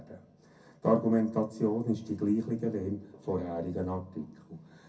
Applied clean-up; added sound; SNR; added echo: none; none; none; reverberation time 0.3 s.